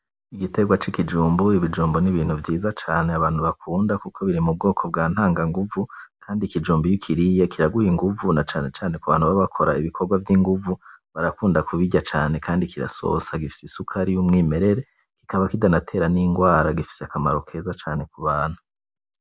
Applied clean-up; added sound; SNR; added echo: none; none; none; none.